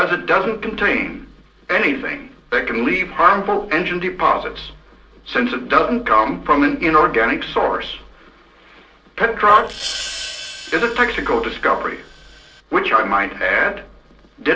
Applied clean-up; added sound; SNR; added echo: neural separator model SepFormer DNS4.